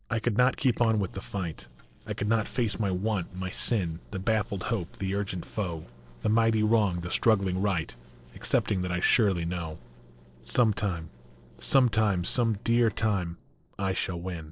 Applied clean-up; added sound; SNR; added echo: neural separator model SepFormer DNS4.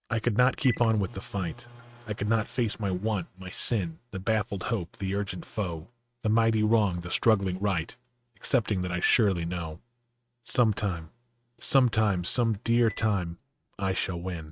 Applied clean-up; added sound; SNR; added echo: neural mask model RNNoise.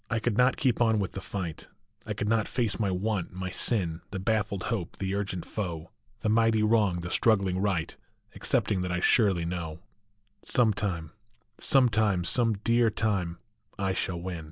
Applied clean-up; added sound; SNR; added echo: none; none; none; none.